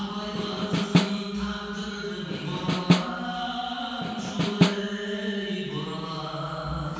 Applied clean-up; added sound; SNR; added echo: none; Snare drum; -4 dB; reverberation time 2.1 s.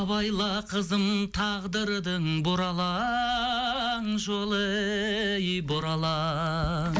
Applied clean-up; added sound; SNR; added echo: none; none; none; none.